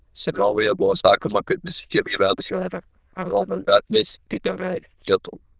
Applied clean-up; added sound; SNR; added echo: neural diffusion model UNIVERSE++.